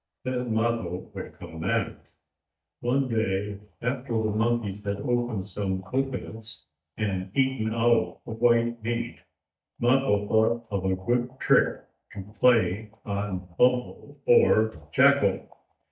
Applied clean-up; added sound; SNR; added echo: neural mask model DeepFilterNet 3.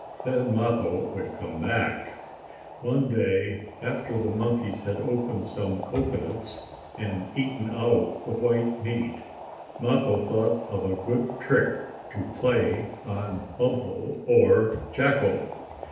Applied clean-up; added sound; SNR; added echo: none; Boiling; 15 dB; reverberation time 0.9 s.